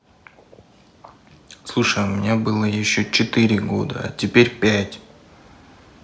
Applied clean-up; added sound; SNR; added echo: none; none; none; none.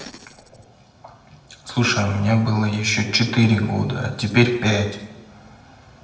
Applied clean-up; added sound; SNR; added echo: none; none; none; reverberation time 1.0 s.